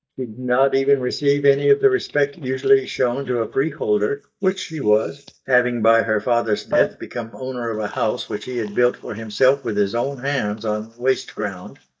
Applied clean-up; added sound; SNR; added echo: neural mask model DeepFilterNet 3.